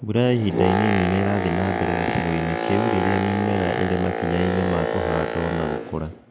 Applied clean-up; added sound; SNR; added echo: none; Boat, Water vehicle; 2 dB; none.